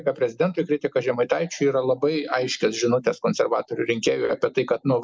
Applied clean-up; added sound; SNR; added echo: none; none; none; none.